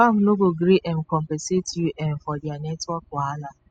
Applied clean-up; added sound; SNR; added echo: classical method spectral subtraction.